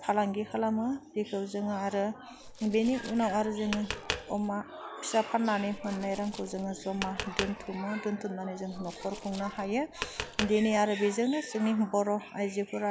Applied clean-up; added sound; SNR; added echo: none; Tap; 10 dB; none.